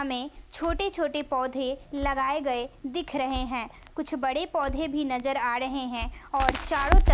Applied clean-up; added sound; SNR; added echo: none; Crackle; 1 dB; none.